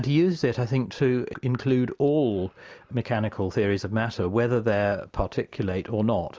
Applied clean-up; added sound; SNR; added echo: none; none; none; none.